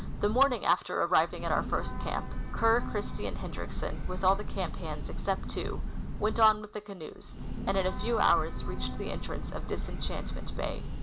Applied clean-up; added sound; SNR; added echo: none; Train / Breathing; 2 dB; none.